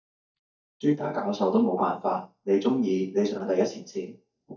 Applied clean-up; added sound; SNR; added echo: neural mask model DeepFilterNet 3.